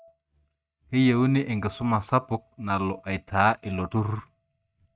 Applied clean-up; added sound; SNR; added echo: neural mask model RNNoise.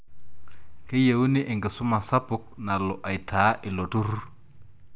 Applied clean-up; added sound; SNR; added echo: none; none; none; none.